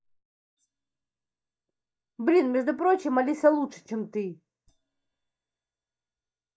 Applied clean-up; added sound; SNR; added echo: neural mask model DeepFilterNet 3.